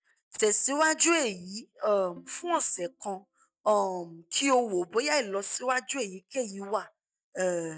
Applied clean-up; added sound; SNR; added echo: neural mask model DeepFilterNet 3.